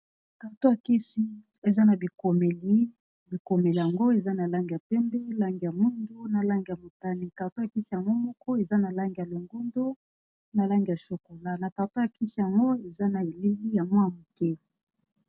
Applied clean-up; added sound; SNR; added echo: none; none; none; none.